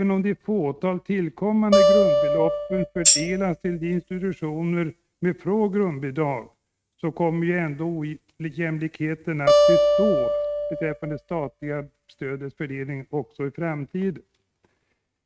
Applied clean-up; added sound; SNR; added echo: neural mask model RNNoise.